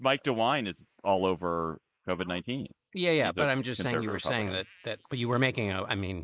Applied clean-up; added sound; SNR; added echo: neural mask model Resemble Enhance denoiser.